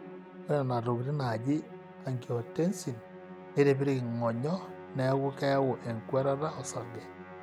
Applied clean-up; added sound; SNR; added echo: none; Musical instrument; 15 dB; none.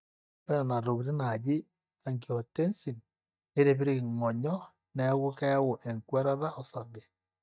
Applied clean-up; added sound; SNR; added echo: neural mask model DeepFilterNet 3.